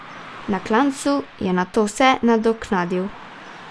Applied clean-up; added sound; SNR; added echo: none; Car passing by / Traffic noise, roadway noise; 19 dB; none.